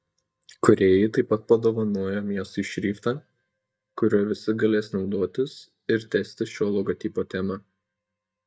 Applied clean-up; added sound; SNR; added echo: neural mask model DeepFilterNet 3.